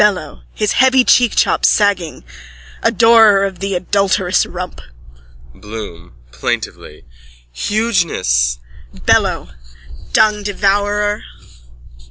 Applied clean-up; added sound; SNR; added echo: none; none; none; none.